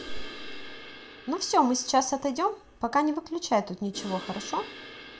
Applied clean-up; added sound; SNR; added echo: none; Crash cymbal; 16 dB; reverberation time 0.5 s.